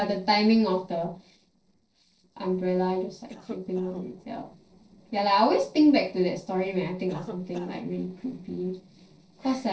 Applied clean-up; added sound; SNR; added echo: neural separator model SepFormer DNS4.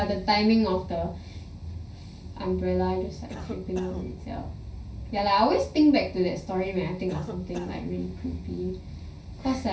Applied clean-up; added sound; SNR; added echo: none; Cough; 17 dB; reverberation time 0.4 s.